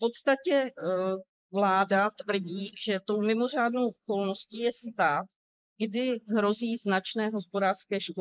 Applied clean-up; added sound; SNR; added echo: neural mask model Resemble Enhance denoiser.